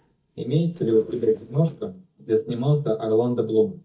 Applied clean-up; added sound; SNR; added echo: neural mask model DeepFilterNet 3.